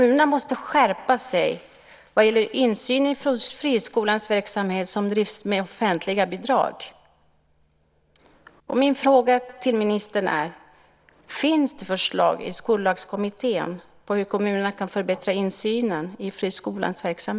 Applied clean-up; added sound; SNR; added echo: none; none; none; none.